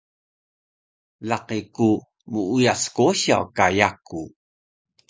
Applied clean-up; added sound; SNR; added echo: none; none; none; none.